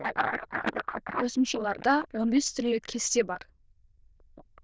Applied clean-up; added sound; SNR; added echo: neural diffusion model UNIVERSE++.